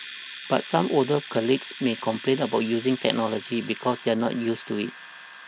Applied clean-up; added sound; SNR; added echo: none; Domestic sounds, home sounds; 13 dB; none.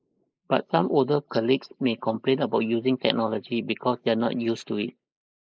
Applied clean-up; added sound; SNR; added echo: neural mask model Resemble Enhance denoiser.